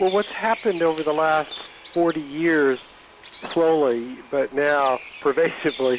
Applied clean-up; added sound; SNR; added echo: none; Bird; 17 dB; none.